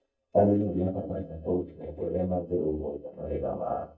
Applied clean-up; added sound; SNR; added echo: neural mask model DeepFilterNet 3.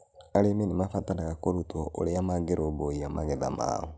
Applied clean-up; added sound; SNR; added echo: none; none; none; none.